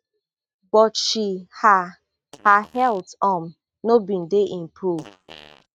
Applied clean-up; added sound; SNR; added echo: neural mask model RNNoise.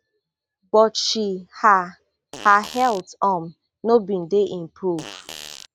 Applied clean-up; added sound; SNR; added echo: none; Fart; 15 dB; none.